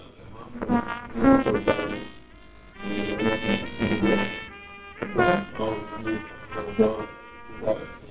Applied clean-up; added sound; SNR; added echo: neural separator model SepFormer WHAMR!.